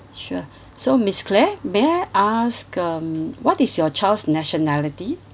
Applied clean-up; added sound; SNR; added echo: none; none; none; none.